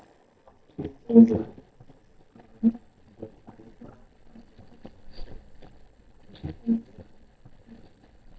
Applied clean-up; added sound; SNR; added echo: neural mask model DeepFilterNet 3.